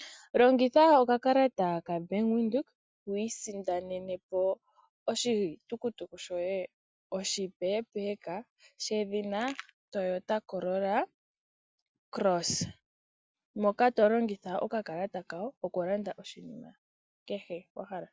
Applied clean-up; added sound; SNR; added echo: none; none; none; none.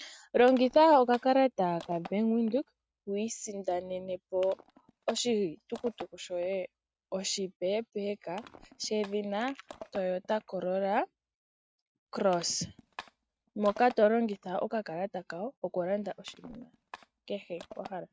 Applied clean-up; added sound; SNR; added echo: neural mask model RNNoise.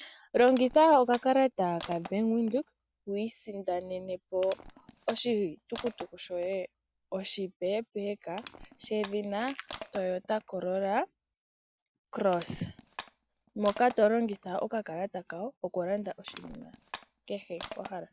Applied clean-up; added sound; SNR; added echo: none; Crushing; 18 dB; none.